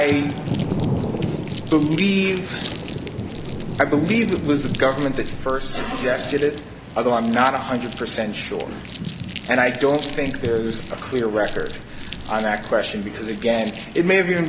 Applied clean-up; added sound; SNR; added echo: none; Thunder / Rain + Crumpling, crinkling; 6 dB; none.